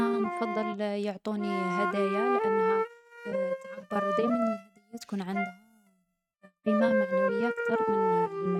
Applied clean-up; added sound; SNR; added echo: neural mask model RNNoise.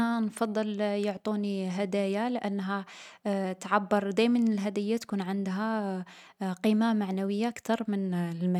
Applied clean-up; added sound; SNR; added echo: none; none; none; none.